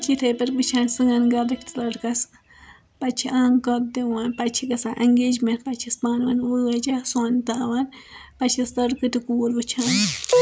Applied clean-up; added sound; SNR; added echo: none; none; none; none.